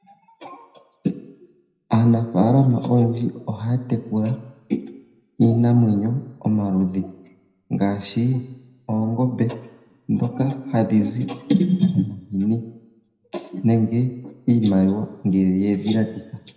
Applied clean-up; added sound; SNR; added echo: none; none; none; reverberation time 0.7 s.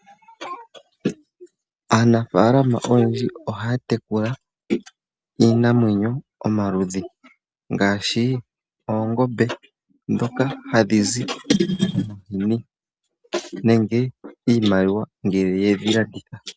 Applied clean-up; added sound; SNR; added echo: none; none; none; none.